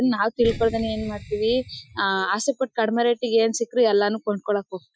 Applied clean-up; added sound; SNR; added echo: classical method Wiener filter.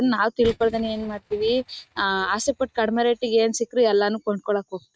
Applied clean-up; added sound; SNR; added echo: neural mask model RNNoise.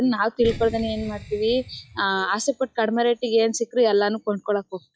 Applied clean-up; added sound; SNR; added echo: classical method log-MMSE.